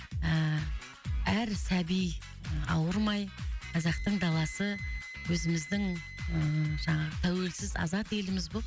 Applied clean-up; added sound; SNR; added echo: none; Wind instrument, woodwind instrument; 18 dB; none.